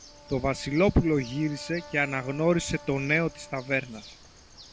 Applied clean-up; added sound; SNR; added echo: none; Brass instrument + Bird; 20 dB; none.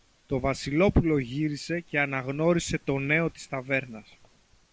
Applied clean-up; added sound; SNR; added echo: none; none; none; none.